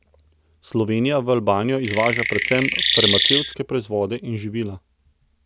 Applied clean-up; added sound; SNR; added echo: none; Chirp, tweet; -3 dB; none.